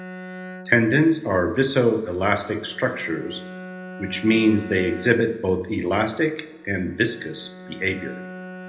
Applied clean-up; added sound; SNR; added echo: none; Bowed string instrument; 16 dB; reverberation time 0.7 s.